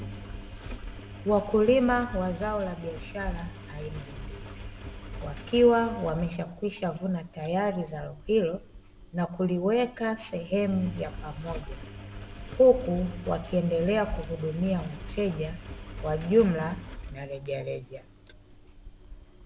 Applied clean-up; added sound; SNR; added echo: none; Engine; 12 dB; none.